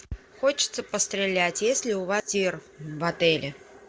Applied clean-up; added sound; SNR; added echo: none; none; none; none.